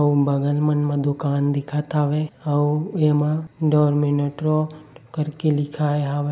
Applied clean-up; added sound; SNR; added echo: none; none; none; none.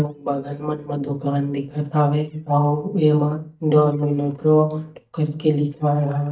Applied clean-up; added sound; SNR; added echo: neural mask model DeepFilterNet 3.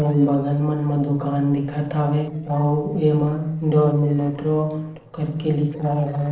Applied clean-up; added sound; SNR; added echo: neural separator model SepFormer DNS4.